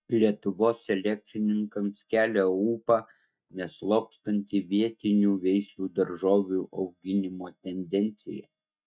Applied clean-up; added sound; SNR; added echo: neural mask model DeepFilterNet 3.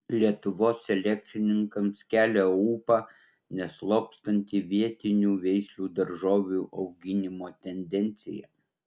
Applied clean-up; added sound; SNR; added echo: none; none; none; none.